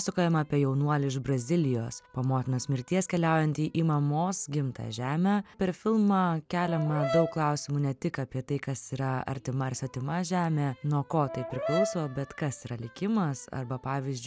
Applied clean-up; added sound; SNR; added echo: none; Brass instrument; 6 dB; none.